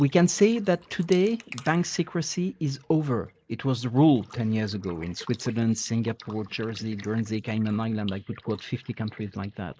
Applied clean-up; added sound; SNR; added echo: neural mask model Resemble Enhance denoiser.